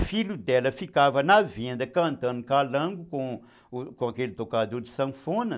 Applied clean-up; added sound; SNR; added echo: none; none; none; none.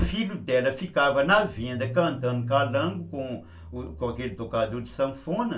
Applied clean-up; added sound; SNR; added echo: none; Engine starting / Car; 13 dB; reverberation time 0.2 s.